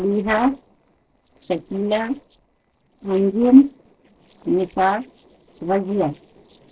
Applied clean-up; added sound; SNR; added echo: neural separator model SepFormer DNS4.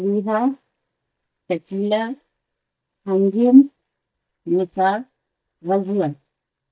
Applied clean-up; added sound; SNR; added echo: neural mask model DeepFilterNet 3.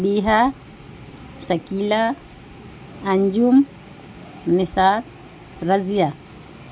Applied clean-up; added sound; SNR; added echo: none; none; none; none.